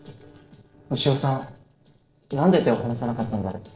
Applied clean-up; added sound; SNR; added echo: neural separator model SepFormer DNS4.